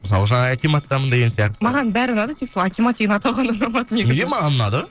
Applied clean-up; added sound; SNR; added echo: neural separator model SepFormer DNS4.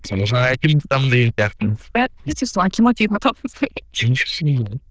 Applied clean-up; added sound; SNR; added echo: neural diffusion model UNIVERSE++.